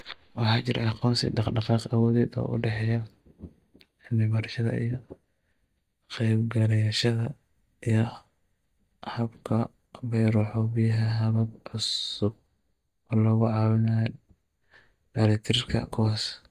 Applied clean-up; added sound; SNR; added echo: neural mask model DeepFilterNet 3.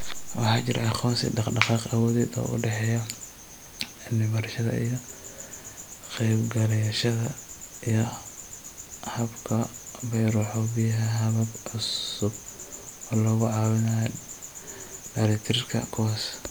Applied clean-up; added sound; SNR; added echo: none; none; none; none.